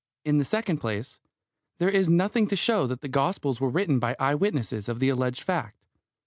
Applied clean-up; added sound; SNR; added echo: none; none; none; none.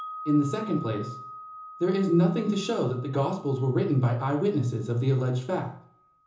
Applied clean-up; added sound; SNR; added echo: none; Wind chime; 17 dB; reverberation time 0.6 s.